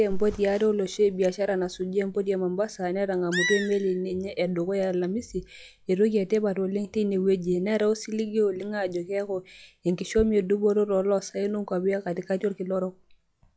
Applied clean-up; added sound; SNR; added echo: classical method log-MMSE.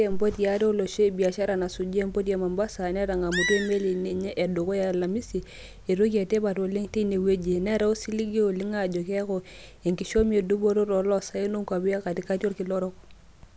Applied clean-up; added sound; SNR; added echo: none; Animal; 7 dB; none.